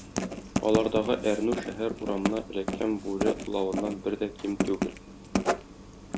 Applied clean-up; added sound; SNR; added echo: none; Writing; 3 dB; none.